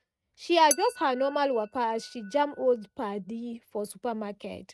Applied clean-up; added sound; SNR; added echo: neural mask model RNNoise.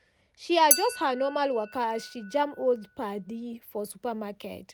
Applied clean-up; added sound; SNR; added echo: none; Chink, clink; 7 dB; none.